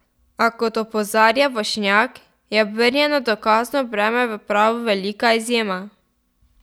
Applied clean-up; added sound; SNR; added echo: none; none; none; none.